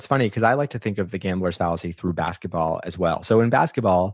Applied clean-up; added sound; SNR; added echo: none; none; none; none.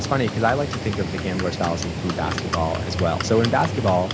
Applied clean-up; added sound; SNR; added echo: none; Livestock, farm animals, working animals; 4 dB; none.